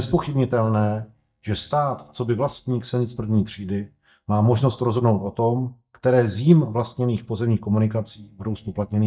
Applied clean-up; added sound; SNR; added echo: neural mask model DeepFilterNet 3.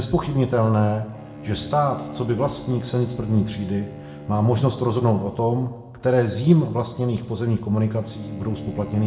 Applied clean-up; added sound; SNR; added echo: none; Bowed string instrument; 16 dB; reverberation time 0.8 s.